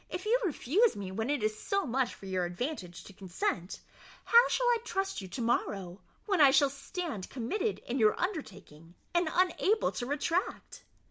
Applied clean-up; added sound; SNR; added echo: none; none; none; none.